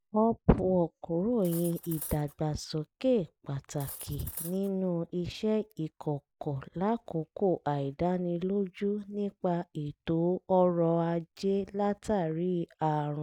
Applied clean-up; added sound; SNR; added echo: none; Cutlery, silverware; 15 dB; none.